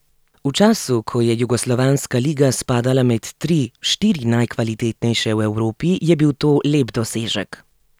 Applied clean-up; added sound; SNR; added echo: none; none; none; none.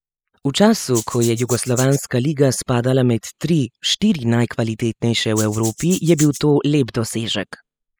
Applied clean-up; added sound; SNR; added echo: classical method spectral subtraction.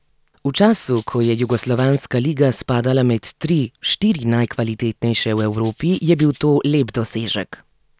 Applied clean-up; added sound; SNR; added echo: none; Rattle (instrument); 11 dB; none.